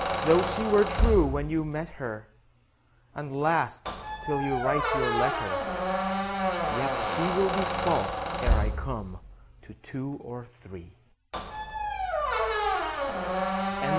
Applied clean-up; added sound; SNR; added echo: none; Squeak; -1 dB; none.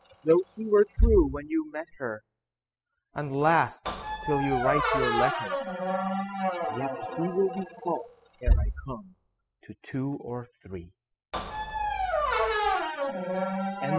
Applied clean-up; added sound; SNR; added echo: classical method spectral subtraction.